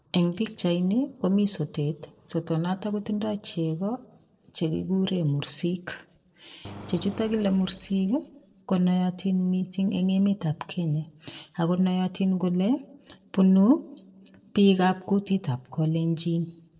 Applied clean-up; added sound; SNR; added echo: neural separator model SepFormer DNS4.